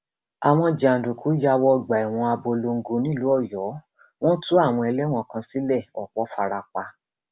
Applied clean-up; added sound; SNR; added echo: none; none; none; none.